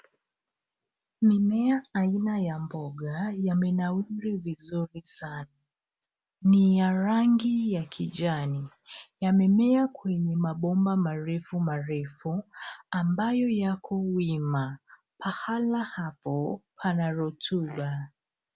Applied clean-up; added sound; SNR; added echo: none; none; none; none.